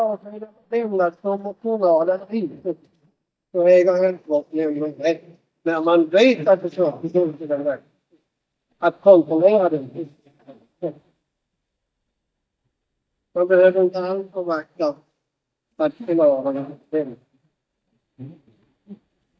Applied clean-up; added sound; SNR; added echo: neural mask model DeepFilterNet 3.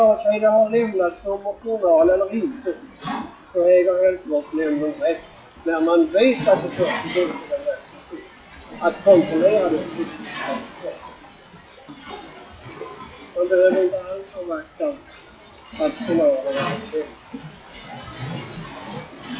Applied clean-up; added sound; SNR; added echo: classical method WPE with log-MMSE.